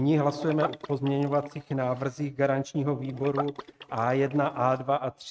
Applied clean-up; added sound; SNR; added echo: neural mask model RNNoise.